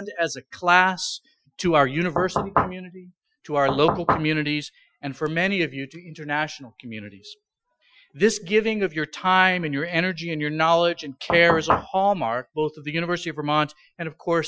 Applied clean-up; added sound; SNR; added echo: classical method Wiener filter.